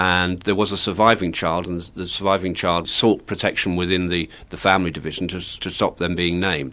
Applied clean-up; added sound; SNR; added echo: none; none; none; none.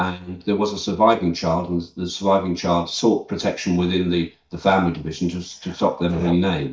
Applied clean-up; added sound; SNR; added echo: neural mask model DeepFilterNet 3.